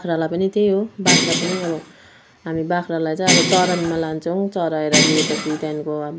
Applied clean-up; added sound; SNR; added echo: none; Bell; -1 dB; none.